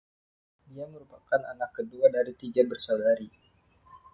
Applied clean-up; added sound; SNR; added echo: none; none; none; none.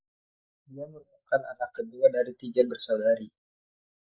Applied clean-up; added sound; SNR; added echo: neural mask model Resemble Enhance denoiser.